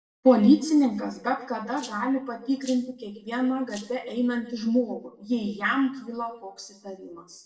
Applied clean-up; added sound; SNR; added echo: neural separator model SepFormer DNS4.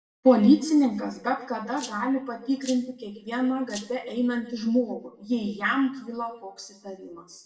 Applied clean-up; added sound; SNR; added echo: none; Rattle (instrument); 18 dB; reverberation time 0.6 s.